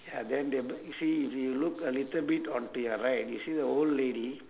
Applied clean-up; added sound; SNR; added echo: none; none; none; none.